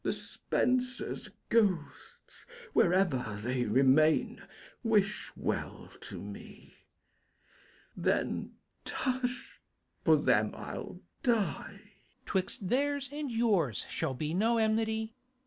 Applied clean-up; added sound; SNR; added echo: none; none; none; none.